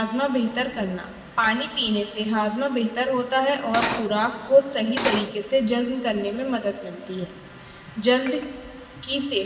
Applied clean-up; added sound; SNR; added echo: none; Cutlery, silverware; 0 dB; reverberation time 2.8 s.